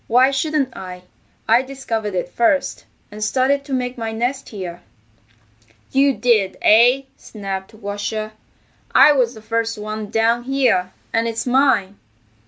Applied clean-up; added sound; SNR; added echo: none; none; none; none.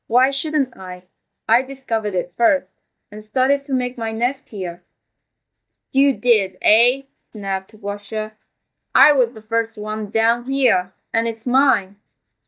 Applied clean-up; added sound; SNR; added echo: neural mask model DeepFilterNet 3.